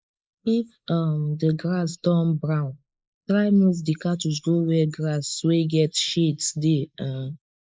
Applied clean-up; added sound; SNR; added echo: neural mask model Resemble Enhance denoiser.